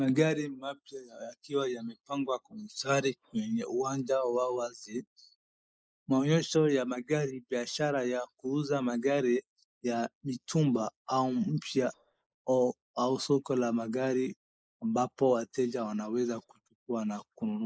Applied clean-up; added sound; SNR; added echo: neural mask model Resemble Enhance denoiser.